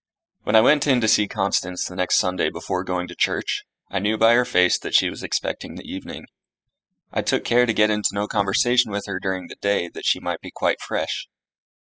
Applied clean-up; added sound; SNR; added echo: classical method spectral subtraction.